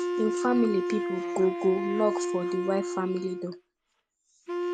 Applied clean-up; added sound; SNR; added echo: none; Wind instrument, woodwind instrument; 2 dB; none.